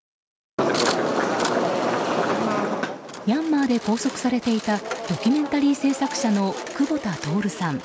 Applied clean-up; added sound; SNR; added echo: none; none; none; none.